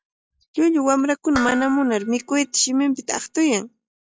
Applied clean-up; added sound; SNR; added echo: classical method log-MMSE.